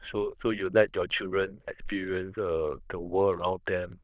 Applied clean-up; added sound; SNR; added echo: neural diffusion model UNIVERSE++.